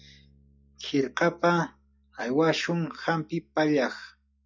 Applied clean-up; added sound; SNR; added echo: classical method log-MMSE.